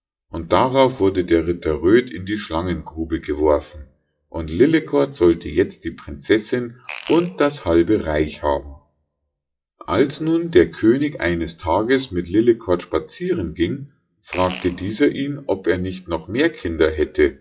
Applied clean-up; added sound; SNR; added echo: classical method WPE with log-MMSE.